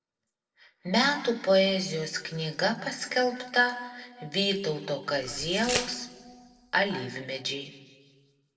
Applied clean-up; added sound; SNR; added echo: neural separator model SepFormer DNS4.